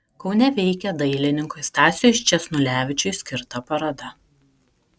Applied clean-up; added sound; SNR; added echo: none; none; none; none.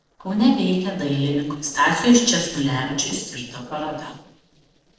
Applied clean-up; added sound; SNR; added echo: neural separator model SepFormer DNS4.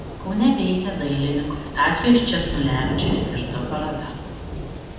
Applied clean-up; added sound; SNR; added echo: none; Thunder / Rain; 6 dB; reverberation time 1.0 s.